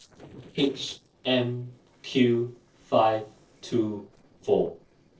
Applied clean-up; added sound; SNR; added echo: neural separator model SepFormer DNS4.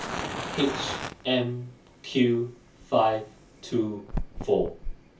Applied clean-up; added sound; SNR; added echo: none; Fire; 8 dB; reverberation time 0.2 s.